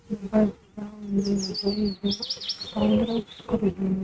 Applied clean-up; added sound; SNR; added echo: neural mask model RNNoise.